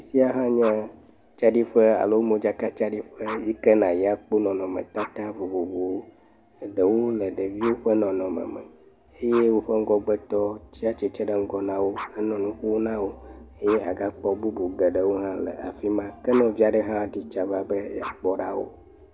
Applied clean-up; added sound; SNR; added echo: none; Dog; 20 dB; none.